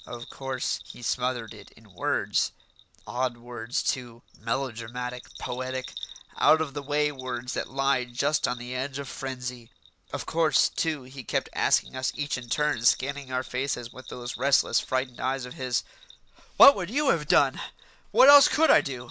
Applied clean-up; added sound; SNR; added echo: none; Bell; 19 dB; none.